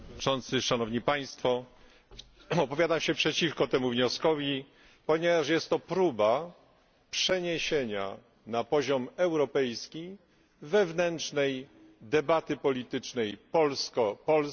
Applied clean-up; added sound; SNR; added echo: none; none; none; none.